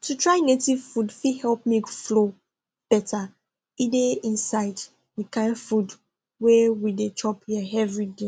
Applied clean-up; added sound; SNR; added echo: none; none; none; none.